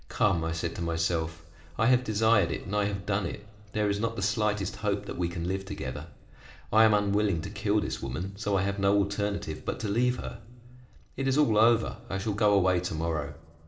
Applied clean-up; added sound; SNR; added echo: none; none; none; reverberation time 1.8 s.